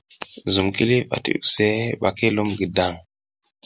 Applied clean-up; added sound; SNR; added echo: none; none; none; none.